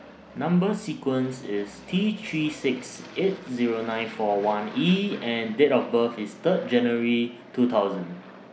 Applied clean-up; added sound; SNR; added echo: none; Aircraft; 19 dB; none.